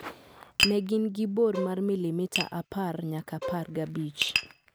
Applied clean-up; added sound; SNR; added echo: none; Bowed string instrument + Tap; 4 dB; none.